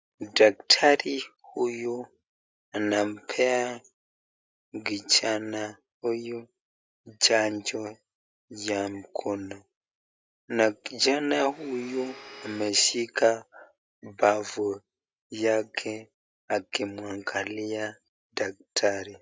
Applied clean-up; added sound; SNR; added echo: none; Domestic sounds, home sounds; 17 dB; none.